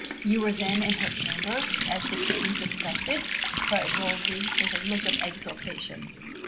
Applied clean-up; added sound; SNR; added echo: none; Water tap, faucet; -3 dB; reverberation time 1.3 s.